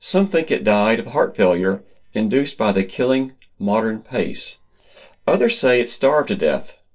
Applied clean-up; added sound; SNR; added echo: neural separator model SepFormer DNS4.